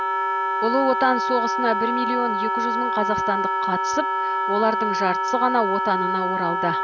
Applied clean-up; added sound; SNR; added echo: none; Wind instrument, woodwind instrument; -2 dB; none.